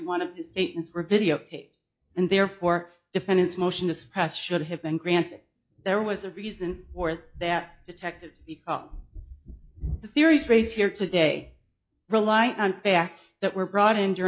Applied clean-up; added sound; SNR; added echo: classical method log-MMSE.